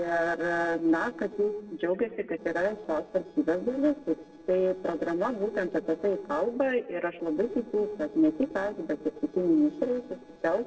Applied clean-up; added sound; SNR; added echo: neural separator model SepFormer DNS4.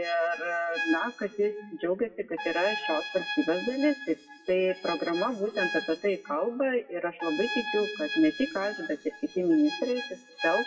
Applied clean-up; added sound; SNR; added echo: classical method WPE with log-MMSE.